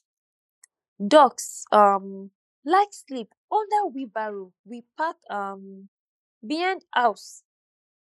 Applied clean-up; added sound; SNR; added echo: neural mask model Resemble Enhance denoiser.